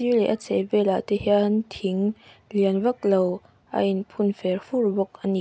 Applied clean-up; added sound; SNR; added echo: none; none; none; none.